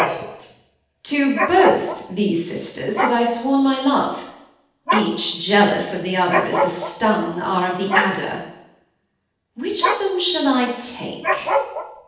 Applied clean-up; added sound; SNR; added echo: neural separator model SepFormer DNS4.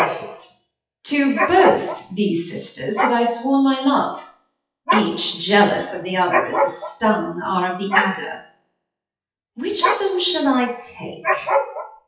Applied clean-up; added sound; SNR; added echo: classical method WPE with log-MMSE.